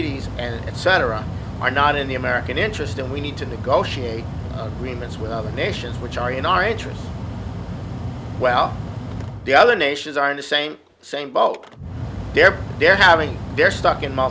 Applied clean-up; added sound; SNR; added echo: none; Mechanical fan; 8 dB; none.